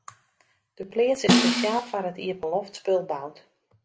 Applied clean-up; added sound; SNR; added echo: none; Snare drum; -4 dB; none.